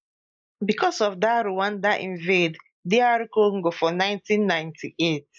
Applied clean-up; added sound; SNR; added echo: neural mask model Resemble Enhance denoiser.